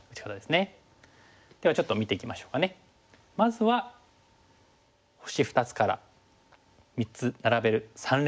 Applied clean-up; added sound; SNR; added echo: none; none; none; none.